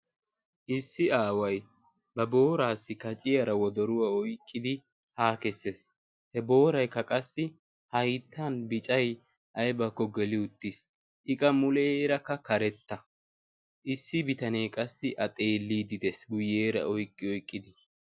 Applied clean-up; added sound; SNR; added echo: none; none; none; none.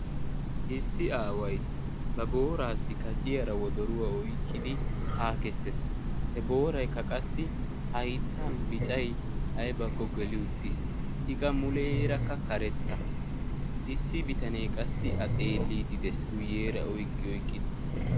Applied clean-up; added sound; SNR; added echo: none; Train; -5 dB; none.